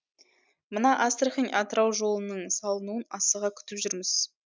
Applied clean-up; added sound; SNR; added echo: none; none; none; none.